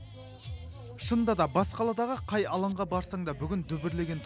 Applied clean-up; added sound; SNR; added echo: none; none; none; none.